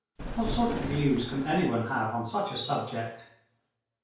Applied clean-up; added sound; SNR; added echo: none; Thunder; 5 dB; reverberation time 0.5 s.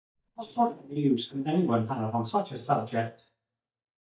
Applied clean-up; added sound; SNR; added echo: neural mask model DeepFilterNet 3.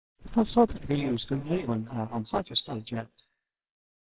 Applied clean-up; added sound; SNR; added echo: neural separator model SepFormer WHAMR!.